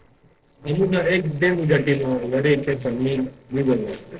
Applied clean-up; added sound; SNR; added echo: neural separator model SepFormer DNS4.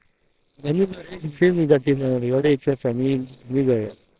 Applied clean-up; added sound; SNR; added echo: neural separator model SepFormer WHAMR!.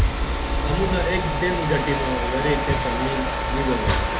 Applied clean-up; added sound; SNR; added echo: none; Mechanisms; -3 dB; reverberation time 0.3 s.